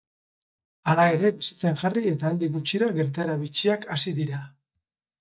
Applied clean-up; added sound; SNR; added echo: neural mask model DeepFilterNet 3.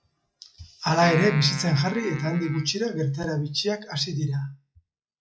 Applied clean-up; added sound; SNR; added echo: classical method log-MMSE.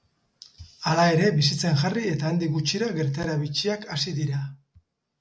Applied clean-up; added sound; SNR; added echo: none; none; none; none.